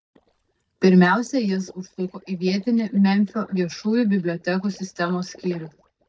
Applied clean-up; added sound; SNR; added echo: neural mask model DeepFilterNet 3.